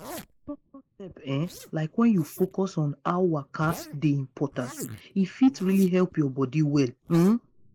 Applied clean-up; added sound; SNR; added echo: neural mask model Resemble Enhance denoiser.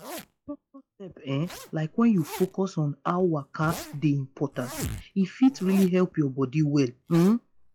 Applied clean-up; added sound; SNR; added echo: classical method log-MMSE.